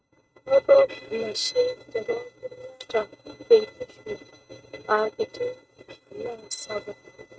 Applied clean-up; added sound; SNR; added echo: neural mask model RNNoise.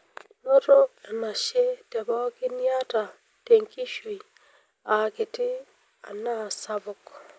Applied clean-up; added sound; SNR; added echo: none; none; none; none.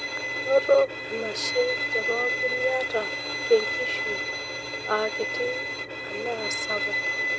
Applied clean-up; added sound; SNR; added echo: none; Bowed string instrument; 1 dB; none.